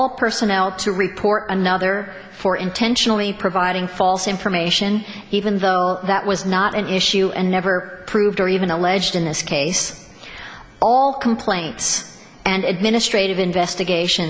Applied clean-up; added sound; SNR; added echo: none; none; none; none.